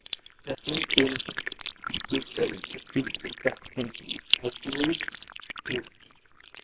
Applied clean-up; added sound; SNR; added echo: neural separator model SepFormer WHAMR!.